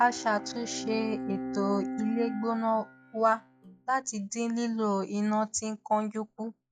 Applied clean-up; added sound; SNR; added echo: classical method log-MMSE.